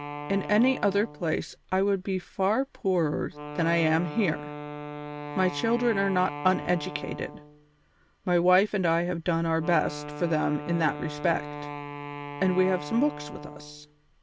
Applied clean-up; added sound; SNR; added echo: none; Wind instrument, woodwind instrument; 11 dB; none.